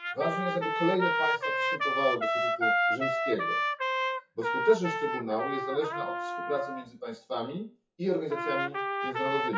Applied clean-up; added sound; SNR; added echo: classical method WPE with log-MMSE.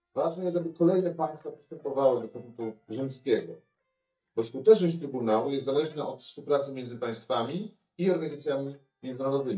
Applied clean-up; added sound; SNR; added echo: neural mask model DeepFilterNet 3.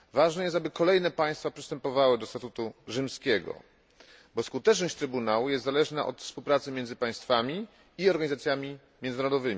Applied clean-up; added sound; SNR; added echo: none; none; none; none.